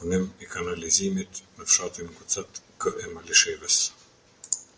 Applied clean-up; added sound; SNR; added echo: none; none; none; none.